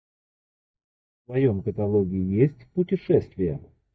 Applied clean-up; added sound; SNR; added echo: neural mask model DeepFilterNet 3.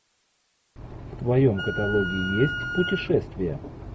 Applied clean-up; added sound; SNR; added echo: none; Wind instrument, woodwind instrument; 7 dB; none.